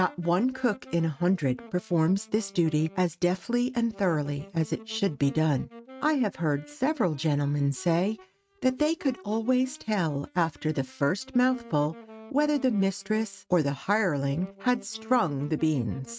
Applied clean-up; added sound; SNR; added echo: neural mask model RNNoise.